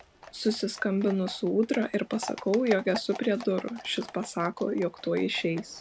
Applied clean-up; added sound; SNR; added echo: none; Livestock, farm animals, working animals; 15 dB; none.